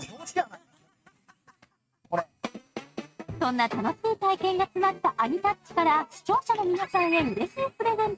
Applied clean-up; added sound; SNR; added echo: neural mask model RNNoise.